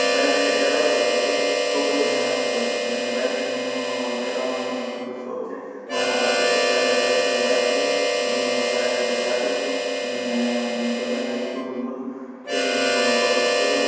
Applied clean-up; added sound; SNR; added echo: none; Harmonica; -4 dB; reverberation time 1.9 s.